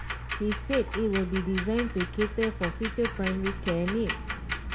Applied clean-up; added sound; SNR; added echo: none; Tick-tock; 1 dB; none.